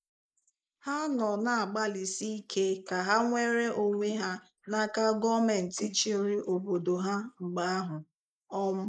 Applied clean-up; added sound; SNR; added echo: neural mask model Resemble Enhance denoiser.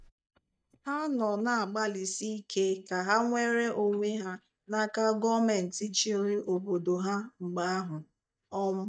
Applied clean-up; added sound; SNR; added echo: neural mask model DeepFilterNet 3.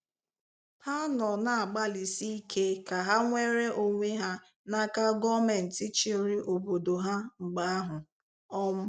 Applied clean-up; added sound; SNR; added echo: none; none; none; none.